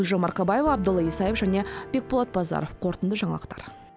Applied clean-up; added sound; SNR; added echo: none; none; none; none.